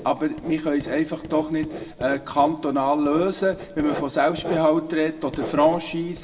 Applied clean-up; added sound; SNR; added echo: none; Writing; 13 dB; reverberation time 1.8 s.